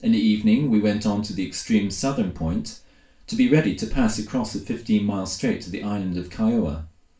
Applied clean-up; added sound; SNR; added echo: none; none; none; reverberation time 0.3 s.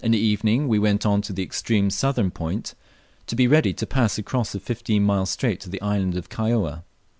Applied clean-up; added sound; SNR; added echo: none; none; none; none.